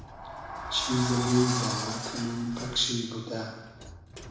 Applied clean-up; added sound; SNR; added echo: none; Sliding door; 7 dB; reverberation time 1.0 s.